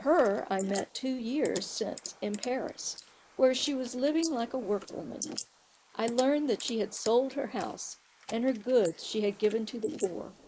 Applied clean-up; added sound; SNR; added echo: neural mask model Resemble Enhance denoiser.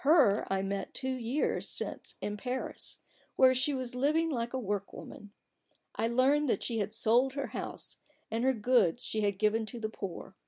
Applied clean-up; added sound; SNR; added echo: none; none; none; none.